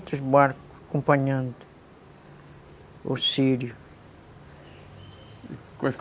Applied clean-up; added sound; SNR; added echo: none; none; none; none.